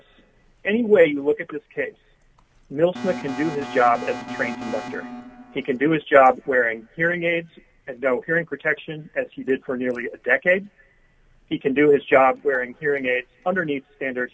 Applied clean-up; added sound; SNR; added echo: none; Alarm; 11 dB; none.